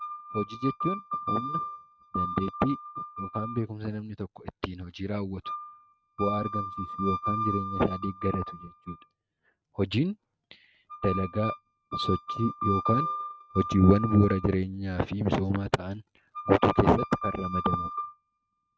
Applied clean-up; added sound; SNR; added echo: neural mask model RNNoise.